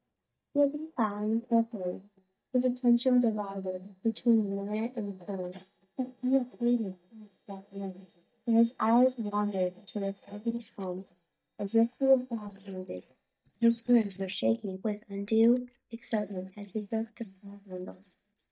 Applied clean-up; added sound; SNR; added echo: neural mask model DeepFilterNet 3.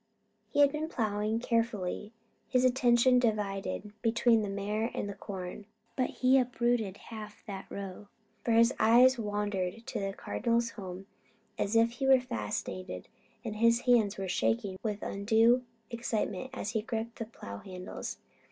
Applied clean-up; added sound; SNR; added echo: none; none; none; none.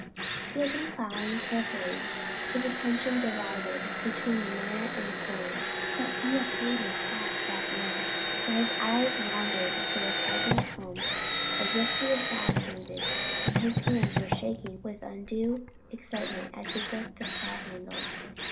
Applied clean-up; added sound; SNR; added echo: none; Drill; -2 dB; reverberation time 0.4 s.